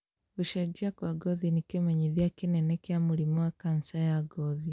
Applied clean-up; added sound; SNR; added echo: none; none; none; none.